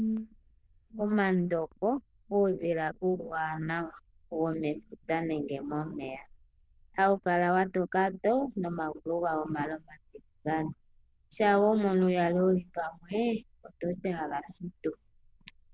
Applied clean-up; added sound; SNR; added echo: neural diffusion model UNIVERSE++.